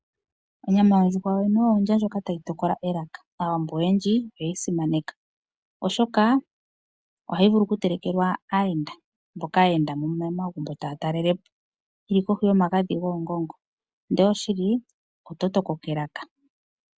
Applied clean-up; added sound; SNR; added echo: none; none; none; none.